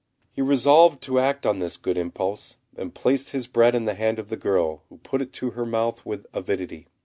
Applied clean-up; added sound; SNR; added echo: none; none; none; none.